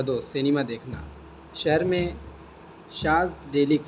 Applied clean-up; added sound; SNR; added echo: none; Crowd; 16 dB; none.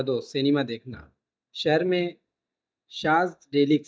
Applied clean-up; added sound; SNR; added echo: neural mask model DeepFilterNet 3.